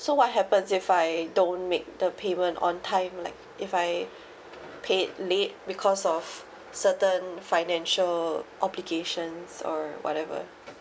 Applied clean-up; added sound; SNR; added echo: none; none; none; none.